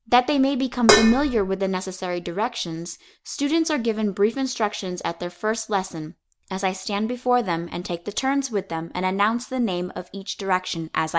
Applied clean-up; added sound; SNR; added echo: none; Dishes, pots, and pans; -4 dB; none.